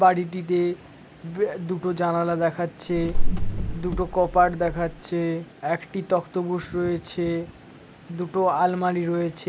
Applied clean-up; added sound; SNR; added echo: none; Car; -3 dB; none.